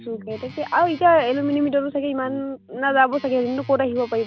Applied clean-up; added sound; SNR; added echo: none; Guitar; 20 dB; none.